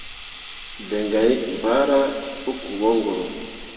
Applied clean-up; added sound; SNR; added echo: none; Sink (filling or washing); 9 dB; reverberation time 2.2 s.